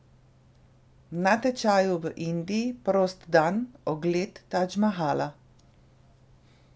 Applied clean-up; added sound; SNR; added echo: none; none; none; none.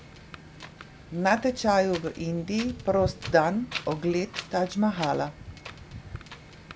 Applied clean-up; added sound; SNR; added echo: none; Wind; 12 dB; none.